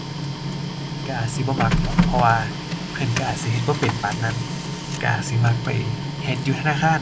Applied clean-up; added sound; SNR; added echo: none; Printer; 2 dB; none.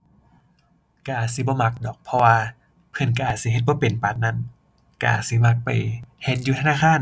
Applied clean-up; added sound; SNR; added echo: none; none; none; none.